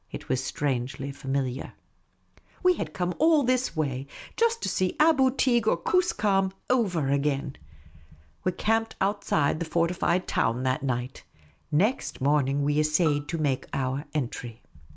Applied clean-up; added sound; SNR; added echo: none; Bowed string instrument; 18 dB; none.